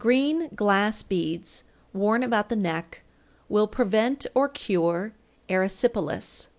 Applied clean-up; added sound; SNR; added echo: none; none; none; none.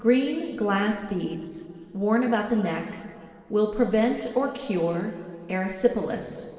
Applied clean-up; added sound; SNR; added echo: neural separator model SepFormer DNS4.